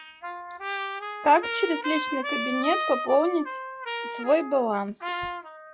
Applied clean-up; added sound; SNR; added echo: classical method log-MMSE.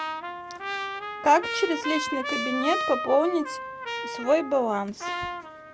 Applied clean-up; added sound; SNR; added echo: none; Trumpet; 5 dB; none.